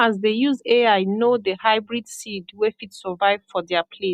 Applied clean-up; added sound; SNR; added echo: none; none; none; none.